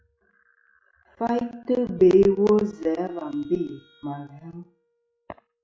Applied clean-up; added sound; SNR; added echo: classical method log-MMSE.